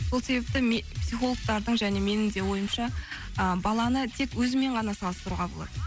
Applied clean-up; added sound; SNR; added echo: none; none; none; none.